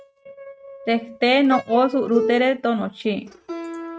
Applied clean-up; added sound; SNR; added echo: neural mask model RNNoise.